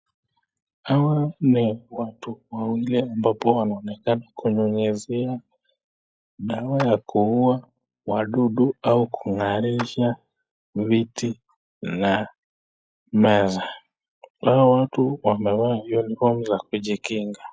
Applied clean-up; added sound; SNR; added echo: classical method log-MMSE.